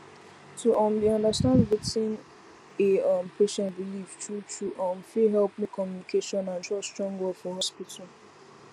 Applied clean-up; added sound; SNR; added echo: none; none; none; none.